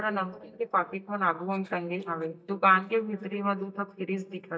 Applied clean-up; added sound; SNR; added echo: neural mask model DeepFilterNet 3.